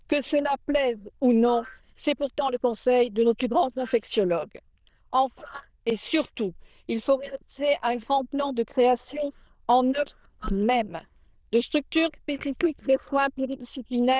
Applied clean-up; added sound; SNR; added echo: neural diffusion model UNIVERSE++.